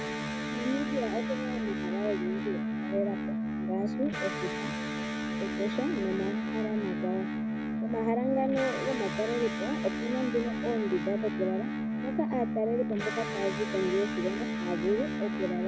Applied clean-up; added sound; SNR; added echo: none; Electric guitar; -1 dB; none.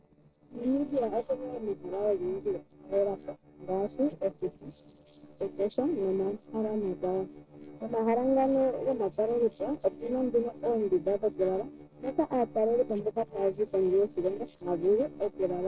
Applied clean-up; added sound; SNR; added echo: neural separator model SepFormer DNS4.